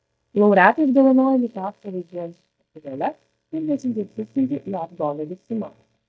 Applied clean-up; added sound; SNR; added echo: neural mask model DeepFilterNet 3.